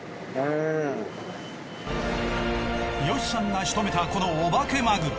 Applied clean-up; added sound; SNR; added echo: none; none; none; none.